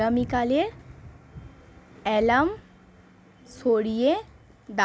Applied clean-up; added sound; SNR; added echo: none; none; none; none.